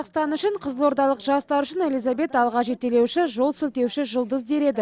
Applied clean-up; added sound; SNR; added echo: none; none; none; none.